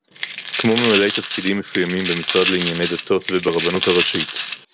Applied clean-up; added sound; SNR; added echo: none; Coin (dropping); 4 dB; none.